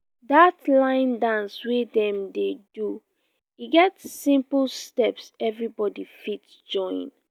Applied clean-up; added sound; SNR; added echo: none; none; none; none.